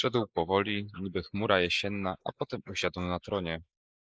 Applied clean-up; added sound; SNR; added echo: neural mask model Resemble Enhance denoiser.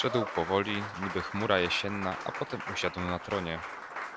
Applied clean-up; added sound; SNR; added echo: none; Applause; 6 dB; none.